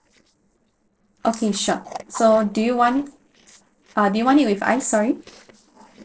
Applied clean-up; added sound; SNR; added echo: neural separator model SepFormer DNS4.